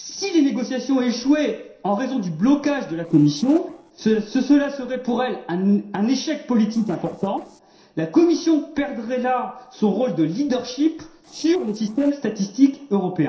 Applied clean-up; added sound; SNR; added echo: neural separator model SepFormer DNS4.